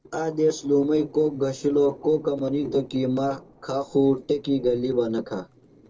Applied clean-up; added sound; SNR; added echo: neural separator model SepFormer DNS4.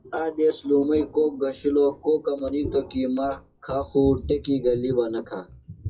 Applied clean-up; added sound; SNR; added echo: classical method WPE with log-MMSE.